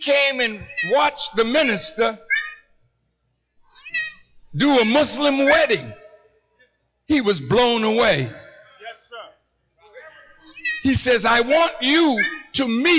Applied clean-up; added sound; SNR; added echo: classical method log-MMSE.